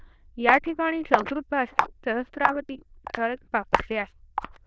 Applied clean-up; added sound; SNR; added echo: neural diffusion model UNIVERSE++.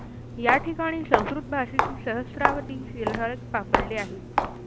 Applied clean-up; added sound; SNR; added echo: none; Walk, footsteps; -1 dB; none.